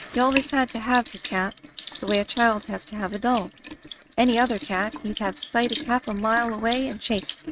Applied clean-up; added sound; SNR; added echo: neural mask model RNNoise.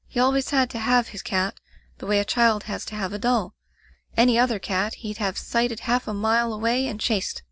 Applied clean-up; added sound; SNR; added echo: none; none; none; none.